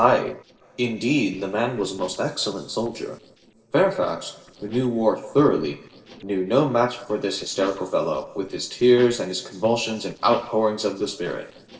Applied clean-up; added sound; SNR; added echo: neural separator model SepFormer DNS4.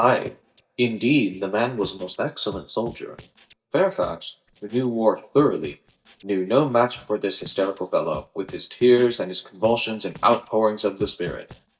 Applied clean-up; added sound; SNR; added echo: neural mask model DeepFilterNet 3.